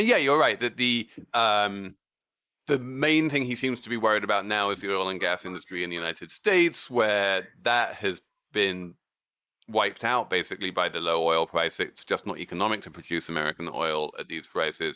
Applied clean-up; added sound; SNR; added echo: neural mask model Resemble Enhance denoiser.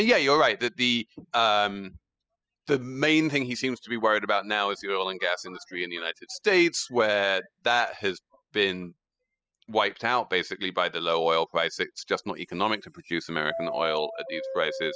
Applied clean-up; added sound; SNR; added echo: classical method spectral subtraction.